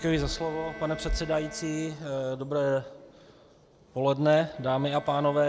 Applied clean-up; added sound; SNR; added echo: none; Bowed string instrument; 19 dB; none.